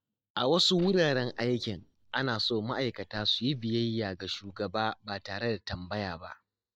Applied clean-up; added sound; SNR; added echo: neural mask model DeepFilterNet 3.